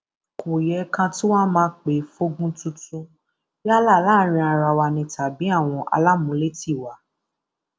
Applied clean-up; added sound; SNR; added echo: none; none; none; none.